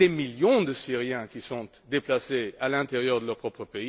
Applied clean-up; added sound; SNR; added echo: none; none; none; none.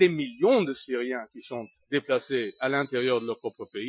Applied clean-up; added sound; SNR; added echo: classical method Wiener filter.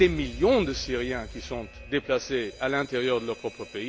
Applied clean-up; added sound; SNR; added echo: none; Alarm; 14 dB; none.